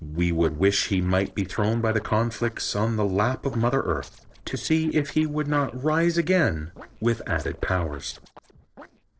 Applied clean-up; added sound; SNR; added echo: neural separator model SepFormer DNS4.